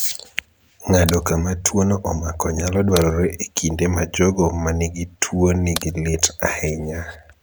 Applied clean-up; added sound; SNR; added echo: none; Crack; 12 dB; none.